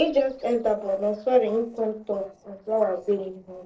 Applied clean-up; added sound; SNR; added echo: neural separator model SepFormer DNS4.